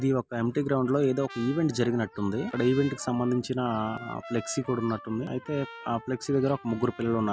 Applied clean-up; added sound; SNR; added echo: none; Trumpet; 18 dB; none.